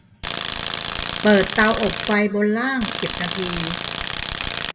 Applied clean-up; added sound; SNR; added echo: none; Tools; 1 dB; reverberation time 0.8 s.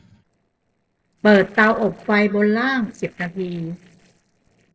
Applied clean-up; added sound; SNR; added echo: neural separator model SepFormer DNS4.